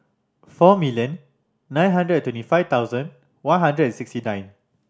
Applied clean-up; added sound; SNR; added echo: none; none; none; none.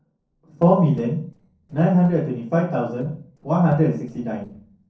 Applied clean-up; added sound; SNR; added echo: neural separator model SepFormer DNS4.